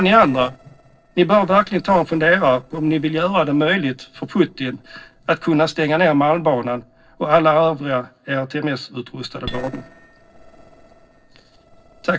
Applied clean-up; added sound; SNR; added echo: neural separator model SepFormer DNS4.